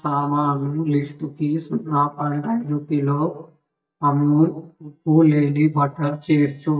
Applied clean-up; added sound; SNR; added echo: neural mask model DeepFilterNet 3.